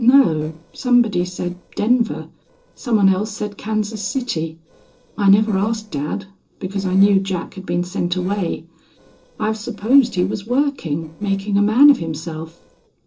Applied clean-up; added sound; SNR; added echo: neural separator model SepFormer DNS4.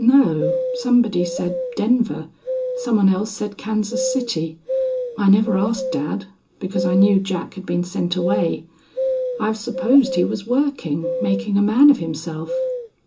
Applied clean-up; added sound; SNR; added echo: none; Bird vocalization, bird call, bird song; 7 dB; reverberation time 0.2 s.